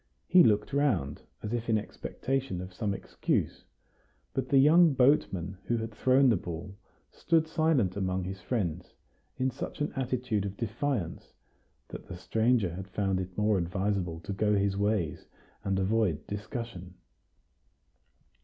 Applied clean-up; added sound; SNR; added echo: none; none; none; none.